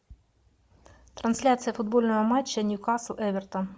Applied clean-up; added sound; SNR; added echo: none; none; none; none.